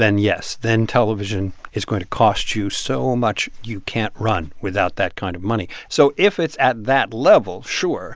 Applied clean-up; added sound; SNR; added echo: none; none; none; none.